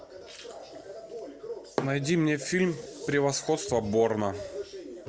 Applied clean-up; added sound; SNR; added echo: none; none; none; none.